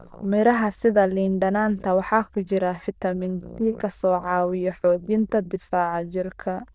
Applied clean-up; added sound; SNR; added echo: neural diffusion model UNIVERSE++.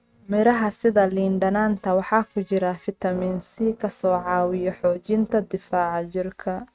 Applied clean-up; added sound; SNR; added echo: neural mask model RNNoise.